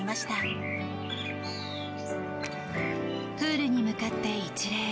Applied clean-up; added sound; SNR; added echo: none; Bird; 9 dB; none.